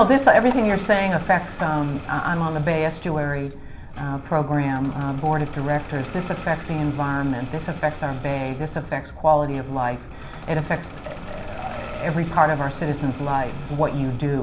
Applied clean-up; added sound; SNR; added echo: none; Engine starting; 17 dB; reverberation time 0.7 s.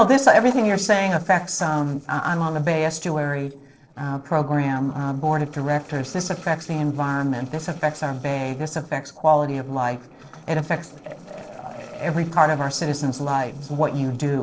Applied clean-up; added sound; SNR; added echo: neural separator model SepFormer DNS4.